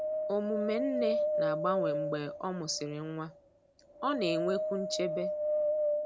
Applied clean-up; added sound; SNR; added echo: none; Wind; -2 dB; none.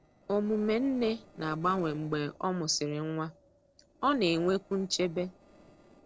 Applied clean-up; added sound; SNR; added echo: neural separator model SepFormer DNS4.